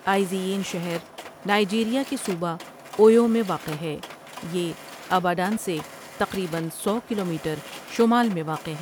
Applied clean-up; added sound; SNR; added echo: none; Mechanisms; 16 dB; none.